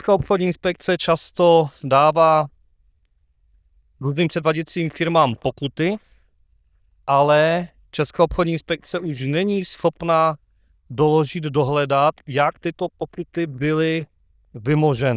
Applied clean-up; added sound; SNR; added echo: neural diffusion model UNIVERSE++.